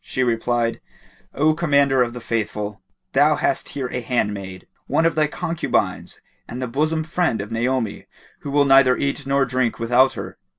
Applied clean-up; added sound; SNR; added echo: none; none; none; none.